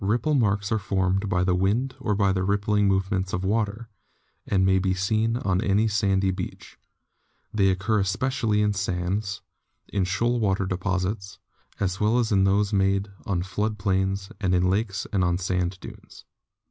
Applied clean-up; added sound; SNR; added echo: none; none; none; none.